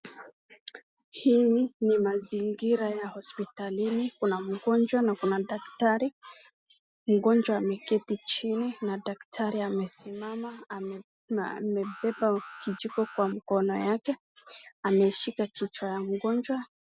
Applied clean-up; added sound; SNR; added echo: none; Alarm; 17 dB; none.